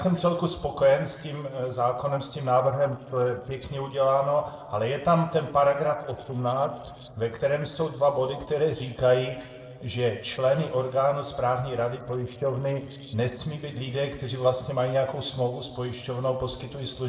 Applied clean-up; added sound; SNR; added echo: neural separator model SepFormer DNS4.